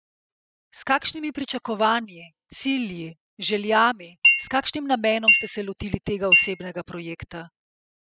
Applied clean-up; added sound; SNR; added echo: classical method spectral subtraction.